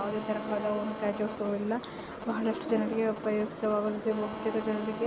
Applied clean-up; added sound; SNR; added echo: none; Telephone; 12 dB; none.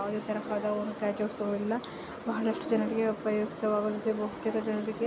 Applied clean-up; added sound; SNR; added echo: none; none; none; none.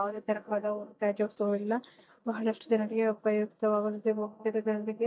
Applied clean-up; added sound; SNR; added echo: neural mask model DeepFilterNet 3.